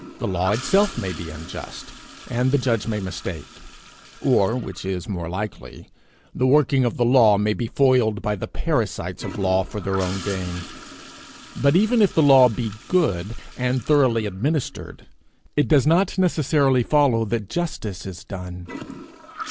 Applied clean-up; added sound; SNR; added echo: none; Toilet flush / Gurgling; 19 dB; none.